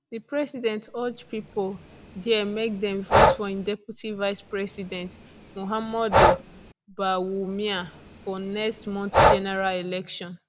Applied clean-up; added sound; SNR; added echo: none; Breathing; -3 dB; none.